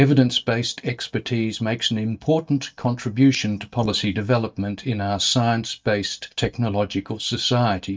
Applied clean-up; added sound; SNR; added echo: neural mask model DeepFilterNet 3.